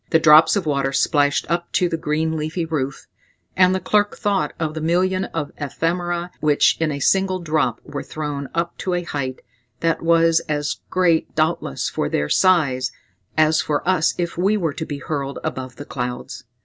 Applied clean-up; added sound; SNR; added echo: none; none; none; none.